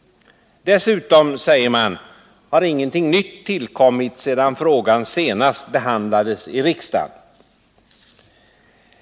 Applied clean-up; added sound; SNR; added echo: none; none; none; none.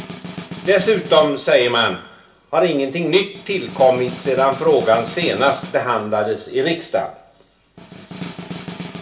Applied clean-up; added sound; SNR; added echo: none; Snare drum; 15 dB; reverberation time 0.4 s.